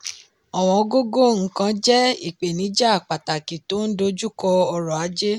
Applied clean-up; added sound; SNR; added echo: none; none; none; none.